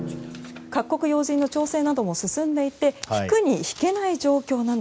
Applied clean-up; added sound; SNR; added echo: none; Drum; 19 dB; none.